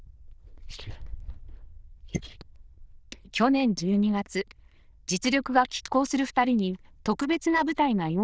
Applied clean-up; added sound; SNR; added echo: neural diffusion model UNIVERSE++.